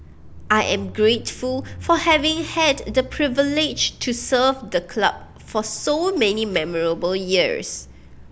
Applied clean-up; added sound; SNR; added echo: none; Mechanisms / Bicycle; 17 dB; none.